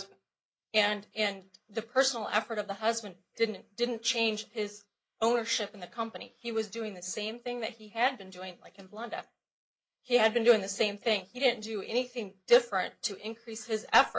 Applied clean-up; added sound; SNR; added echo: neural mask model Resemble Enhance denoiser.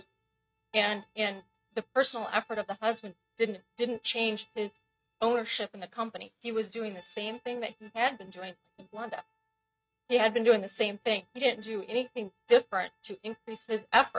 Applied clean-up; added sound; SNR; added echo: neural mask model RNNoise.